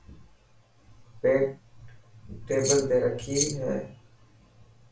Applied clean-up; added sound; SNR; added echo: none; Keys jangling; 2 dB; reverberation time 0.3 s.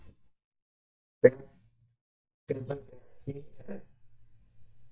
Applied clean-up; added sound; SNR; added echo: neural mask model DeepFilterNet 3.